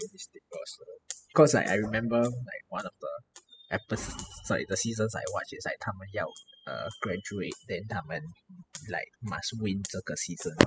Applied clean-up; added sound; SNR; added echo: classical method spectral subtraction.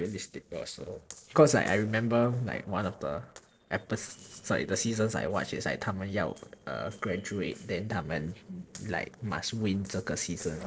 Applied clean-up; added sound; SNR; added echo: neural separator model SepFormer DNS4.